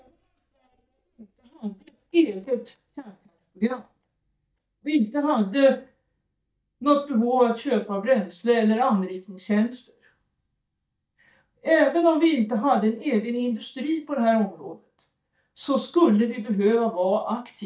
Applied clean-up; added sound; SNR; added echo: neural mask model DeepFilterNet 3.